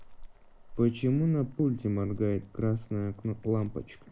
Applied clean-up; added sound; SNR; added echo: none; Boiling; 16 dB; none.